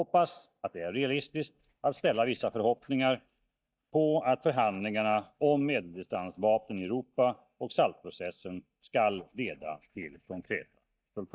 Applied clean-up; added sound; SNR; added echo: neural mask model DeepFilterNet 3.